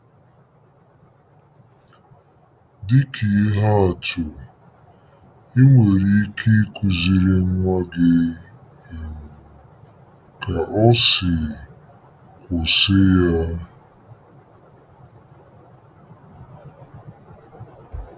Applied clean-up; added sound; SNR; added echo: none; none; none; none.